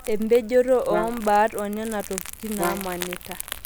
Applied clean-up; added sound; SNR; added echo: none; Brass instrument + Crumpling, crinkling; 10 dB; none.